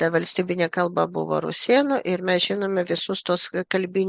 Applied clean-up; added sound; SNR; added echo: none; none; none; none.